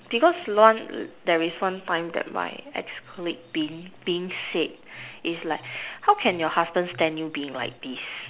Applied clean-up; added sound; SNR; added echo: none; none; none; none.